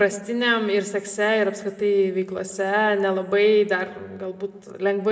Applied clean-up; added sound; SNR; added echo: none; none; none; reverberation time 1.1 s.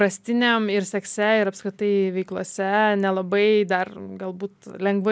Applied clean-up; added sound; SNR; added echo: none; none; none; none.